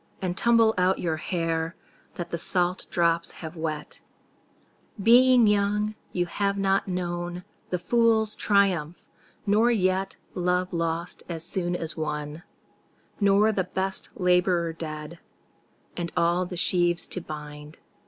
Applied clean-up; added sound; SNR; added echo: none; none; none; none.